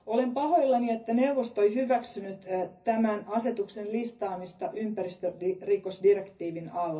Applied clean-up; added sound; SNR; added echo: none; none; none; reverberation time 0.4 s.